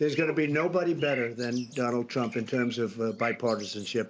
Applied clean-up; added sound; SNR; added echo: neural mask model Resemble Enhance denoiser.